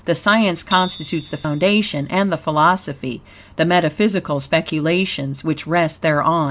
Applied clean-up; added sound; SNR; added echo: none; Bicycle bell; 19 dB; none.